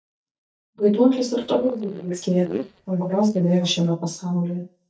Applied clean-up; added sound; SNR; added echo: neural mask model DeepFilterNet 3.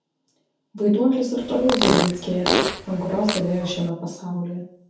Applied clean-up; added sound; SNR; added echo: none; Fart; 1 dB; reverberation time 0.6 s.